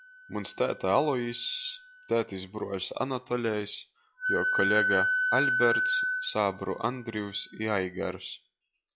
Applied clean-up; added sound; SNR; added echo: classical method log-MMSE.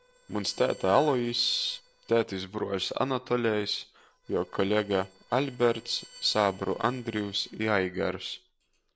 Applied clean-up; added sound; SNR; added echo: neural separator model SepFormer DNS4.